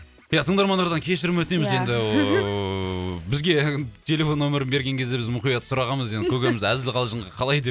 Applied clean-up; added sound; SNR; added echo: none; none; none; none.